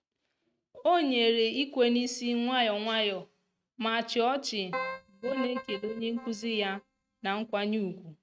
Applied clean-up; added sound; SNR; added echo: neural mask model RNNoise.